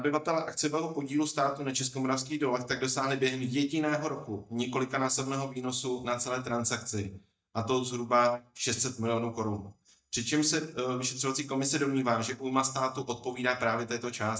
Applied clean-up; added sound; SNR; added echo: neural mask model DeepFilterNet 3.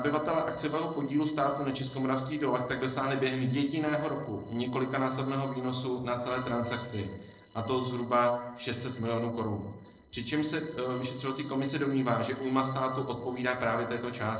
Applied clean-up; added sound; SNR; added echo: neural separator model SepFormer DNS4.